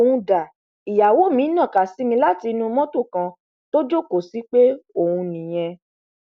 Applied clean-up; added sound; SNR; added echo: none; none; none; none.